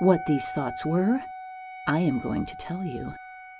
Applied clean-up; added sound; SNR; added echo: none; Wind instrument, woodwind instrument; 11 dB; none.